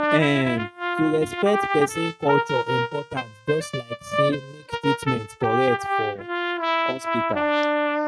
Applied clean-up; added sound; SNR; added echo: neural mask model RNNoise.